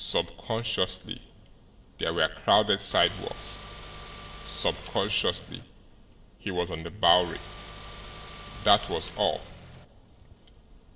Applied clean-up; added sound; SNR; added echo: none; Car; 13 dB; reverberation time 1.2 s.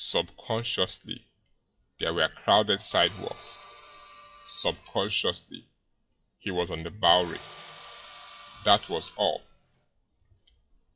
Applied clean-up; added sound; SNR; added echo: classical method WPE with log-MMSE.